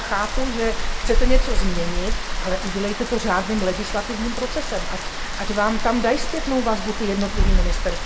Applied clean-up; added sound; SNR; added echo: none; Rain; -3 dB; reverberation time 0.6 s.